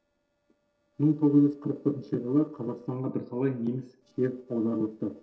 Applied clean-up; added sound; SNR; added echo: neural separator model SepFormer DNS4.